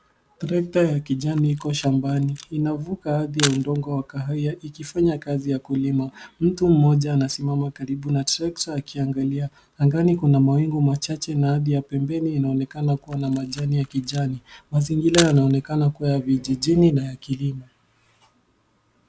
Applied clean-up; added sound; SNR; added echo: none; Camera; 13 dB; none.